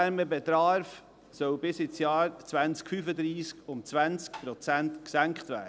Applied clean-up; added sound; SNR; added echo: none; Tap; 17 dB; none.